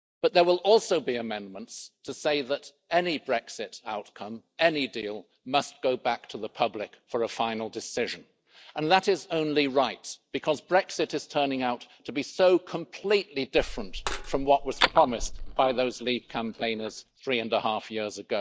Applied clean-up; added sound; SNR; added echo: neural mask model DeepFilterNet 3.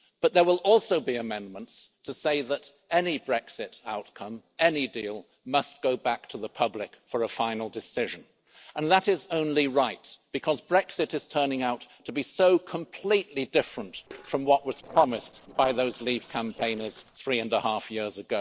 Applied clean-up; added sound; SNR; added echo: neural separator model SepFormer DNS4.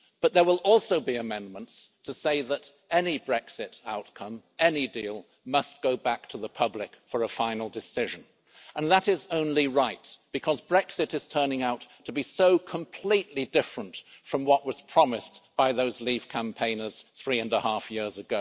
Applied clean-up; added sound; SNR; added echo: none; none; none; none.